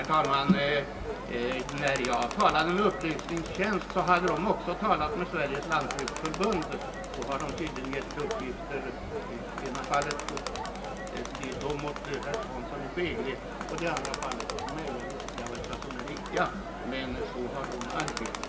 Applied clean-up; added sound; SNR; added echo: none; Crowd; 6 dB; reverberation time 0.2 s.